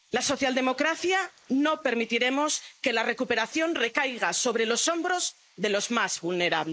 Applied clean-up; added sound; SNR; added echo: neural mask model Resemble Enhance denoiser.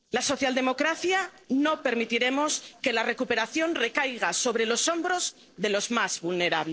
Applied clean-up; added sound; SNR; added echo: neural separator model SepFormer DNS4.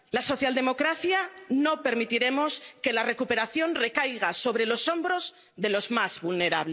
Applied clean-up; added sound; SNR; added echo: none; none; none; none.